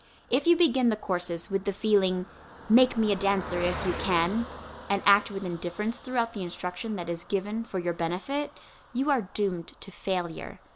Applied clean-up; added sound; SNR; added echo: none; Car passing by; 15 dB; none.